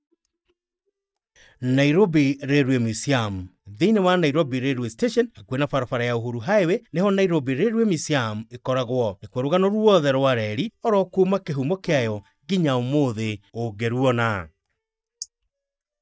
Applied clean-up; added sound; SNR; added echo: neural mask model DeepFilterNet 3.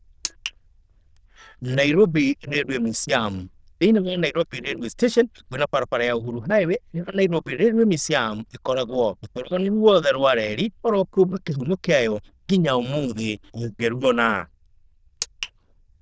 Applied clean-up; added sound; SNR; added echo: neural diffusion model UNIVERSE++.